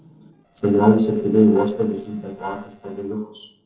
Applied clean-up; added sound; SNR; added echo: neural separator model SepFormer DNS4.